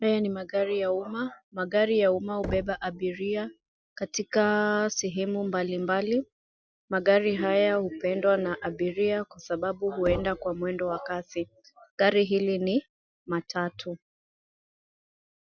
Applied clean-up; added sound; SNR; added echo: none; Knock; 15 dB; none.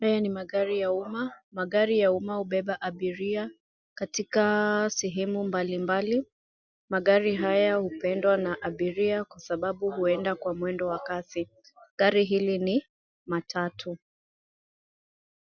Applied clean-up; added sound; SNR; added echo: none; none; none; none.